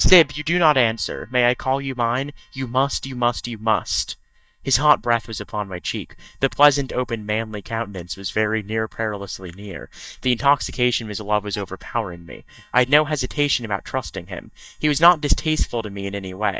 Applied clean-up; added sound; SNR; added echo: neural mask model DeepFilterNet 3.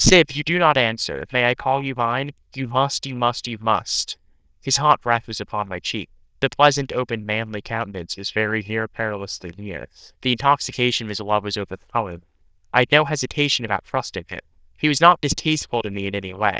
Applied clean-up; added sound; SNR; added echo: neural diffusion model UNIVERSE++.